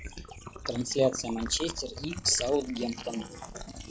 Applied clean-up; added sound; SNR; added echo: classical method log-MMSE.